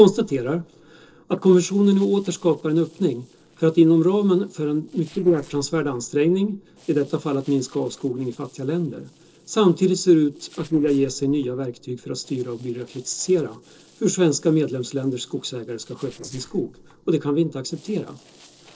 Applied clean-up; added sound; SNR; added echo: neural separator model SepFormer DNS4.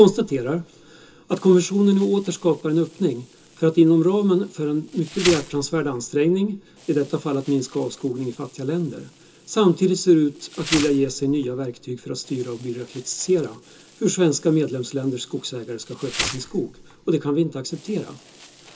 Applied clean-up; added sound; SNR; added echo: none; Insect; 16 dB; reverberation time 0.2 s.